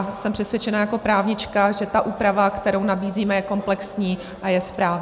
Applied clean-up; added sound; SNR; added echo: none; none; none; none.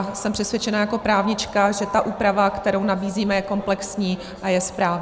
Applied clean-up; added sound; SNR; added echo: none; Alarm; 19 dB; none.